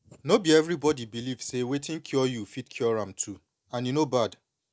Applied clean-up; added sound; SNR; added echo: none; none; none; none.